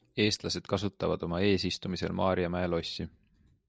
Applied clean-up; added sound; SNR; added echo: none; none; none; none.